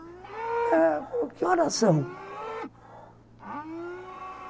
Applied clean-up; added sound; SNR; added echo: none; Livestock, farm animals, working animals; 8 dB; none.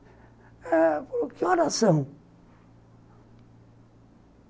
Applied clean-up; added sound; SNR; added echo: none; none; none; none.